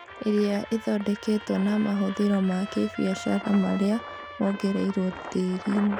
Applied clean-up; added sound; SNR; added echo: none; Trumpet + Engine; 14 dB; none.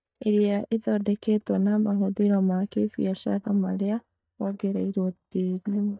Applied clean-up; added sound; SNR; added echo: neural mask model DeepFilterNet 3.